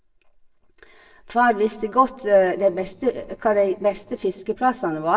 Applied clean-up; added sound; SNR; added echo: neural separator model SepFormer DNS4.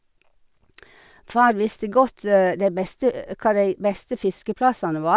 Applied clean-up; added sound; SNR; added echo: none; none; none; none.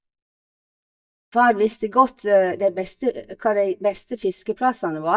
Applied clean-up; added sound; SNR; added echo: neural mask model DeepFilterNet 3.